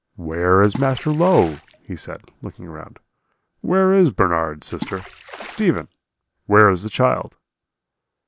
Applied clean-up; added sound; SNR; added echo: none; Water / Splash, splatter; 17 dB; none.